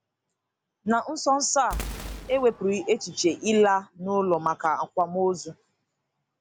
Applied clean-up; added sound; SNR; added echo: none; Boom; 12 dB; none.